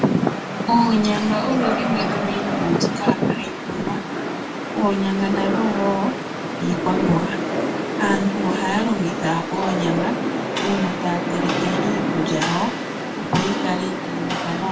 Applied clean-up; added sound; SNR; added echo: none; Rain; 0 dB; reverberation time 0.2 s.